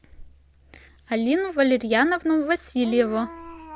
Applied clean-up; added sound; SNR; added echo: none; none; none; none.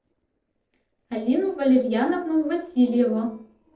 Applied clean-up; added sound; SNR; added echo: neural separator model SepFormer DNS4.